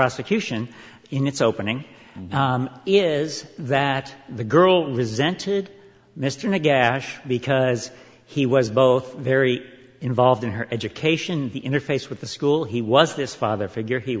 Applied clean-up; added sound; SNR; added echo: none; none; none; none.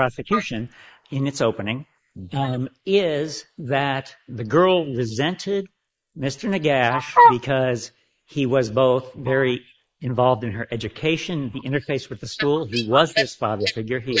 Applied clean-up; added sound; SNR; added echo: neural mask model Resemble Enhance denoiser.